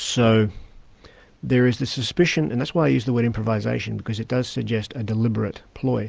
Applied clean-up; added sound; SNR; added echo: none; none; none; none.